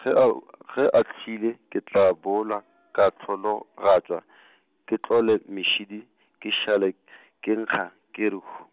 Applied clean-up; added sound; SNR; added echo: none; none; none; none.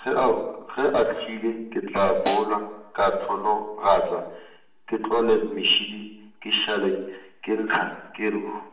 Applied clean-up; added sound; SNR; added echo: none; Snare drum; 11 dB; reverberation time 0.8 s.